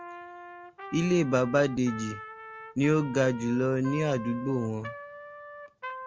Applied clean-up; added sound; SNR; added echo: none; Trumpet; 14 dB; none.